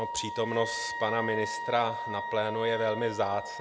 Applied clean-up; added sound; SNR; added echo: none; Wind instrument, woodwind instrument; 6 dB; none.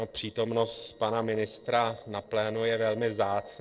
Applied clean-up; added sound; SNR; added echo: neural separator model SepFormer DNS4.